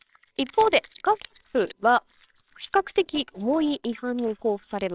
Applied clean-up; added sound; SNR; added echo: neural separator model SepFormer WHAMR!.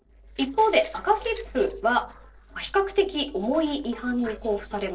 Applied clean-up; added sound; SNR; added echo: neural separator model SepFormer DNS4.